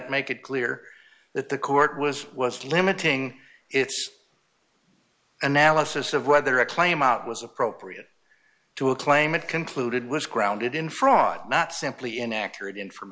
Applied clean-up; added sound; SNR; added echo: none; none; none; none.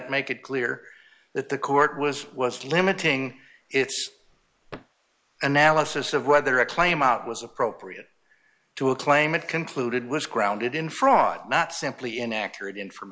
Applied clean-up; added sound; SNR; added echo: neural mask model Resemble Enhance denoiser.